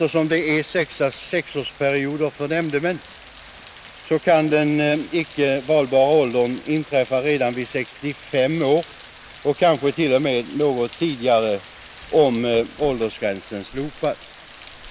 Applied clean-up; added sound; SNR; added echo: none; Rain; 18 dB; none.